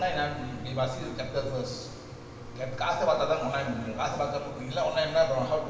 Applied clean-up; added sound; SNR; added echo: none; Mechanisms; 11 dB; reverberation time 2.6 s.